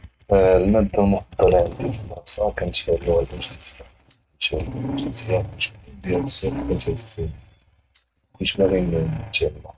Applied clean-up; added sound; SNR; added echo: neural mask model RNNoise.